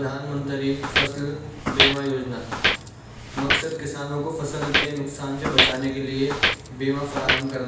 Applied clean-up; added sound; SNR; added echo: none; Walk, footsteps; -2 dB; reverberation time 0.8 s.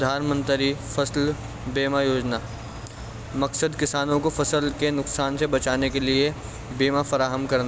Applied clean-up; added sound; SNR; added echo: none; none; none; none.